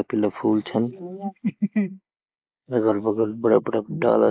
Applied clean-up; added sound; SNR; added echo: neural mask model Resemble Enhance denoiser.